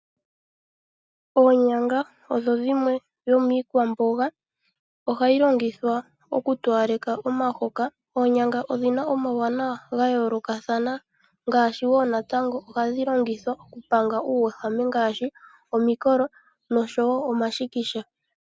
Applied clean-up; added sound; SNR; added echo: none; none; none; none.